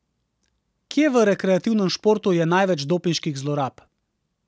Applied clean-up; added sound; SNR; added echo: none; none; none; none.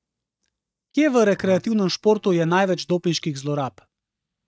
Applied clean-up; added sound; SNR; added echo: neural mask model DeepFilterNet 3.